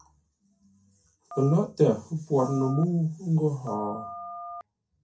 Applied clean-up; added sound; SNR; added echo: none; Telephone; 14 dB; reverberation time 0.3 s.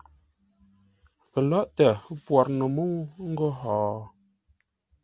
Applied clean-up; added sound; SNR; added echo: none; none; none; none.